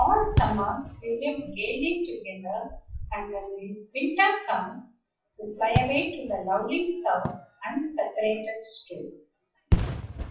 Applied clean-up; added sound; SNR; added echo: classical method WPE with log-MMSE.